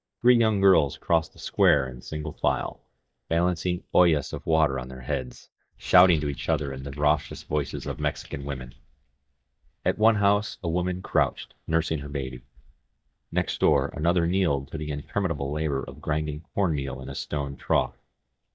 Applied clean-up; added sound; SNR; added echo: neural mask model DeepFilterNet 3.